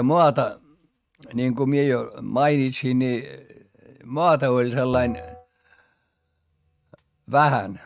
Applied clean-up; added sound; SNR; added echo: neural mask model RNNoise.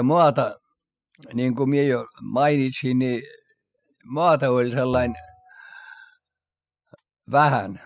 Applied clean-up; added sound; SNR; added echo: classical method spectral subtraction.